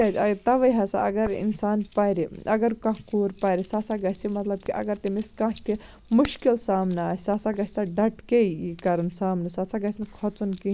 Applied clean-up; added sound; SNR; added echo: neural mask model Resemble Enhance denoiser.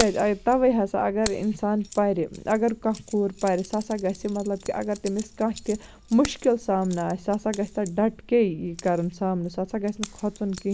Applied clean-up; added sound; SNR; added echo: none; Keys jangling; 16 dB; none.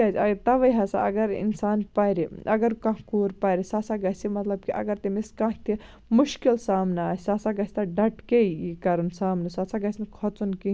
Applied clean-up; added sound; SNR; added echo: none; none; none; none.